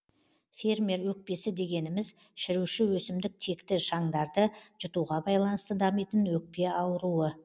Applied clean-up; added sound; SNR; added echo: none; none; none; none.